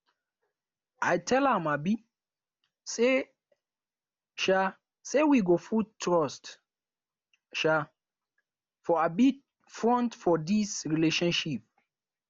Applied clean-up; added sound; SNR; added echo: none; none; none; none.